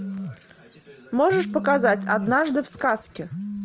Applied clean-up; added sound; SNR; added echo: none; Telephone; 10 dB; none.